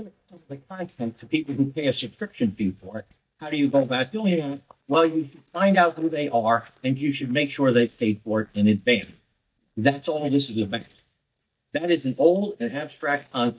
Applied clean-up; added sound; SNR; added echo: neural mask model DeepFilterNet 3.